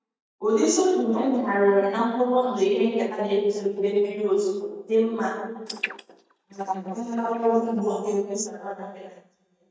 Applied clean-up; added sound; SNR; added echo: neural mask model DeepFilterNet 3.